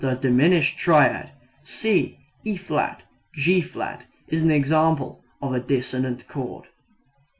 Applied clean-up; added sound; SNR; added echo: none; none; none; none.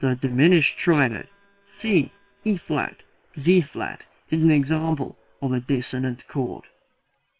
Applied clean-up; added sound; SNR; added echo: neural separator model SepFormer WHAM!.